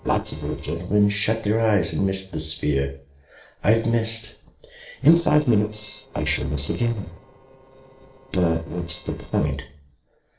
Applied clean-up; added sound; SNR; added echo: neural separator model SepFormer DNS4.